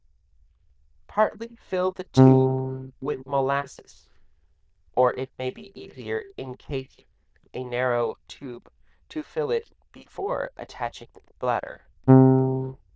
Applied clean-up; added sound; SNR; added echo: neural diffusion model UNIVERSE++.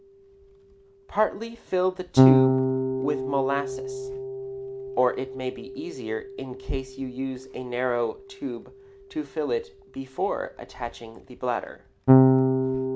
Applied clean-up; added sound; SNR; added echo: none; Electric guitar / Bass guitar; -4 dB; none.